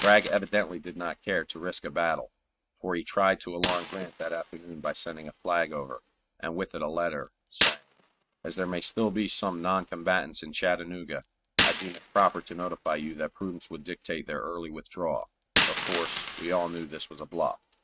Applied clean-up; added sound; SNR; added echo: neural mask model RNNoise.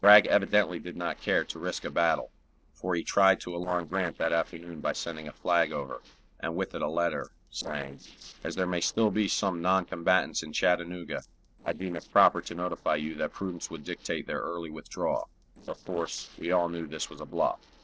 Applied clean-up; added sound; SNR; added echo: neural separator model SepFormer DNS4.